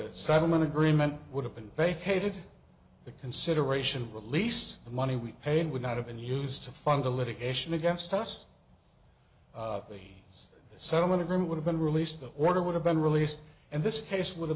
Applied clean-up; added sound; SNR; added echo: none; none; none; none.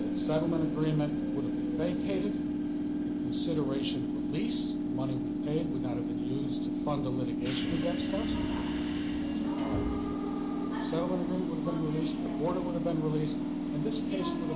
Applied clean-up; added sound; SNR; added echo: none; Subway, metro, underground / Train; -4 dB; reverberation time 0.9 s.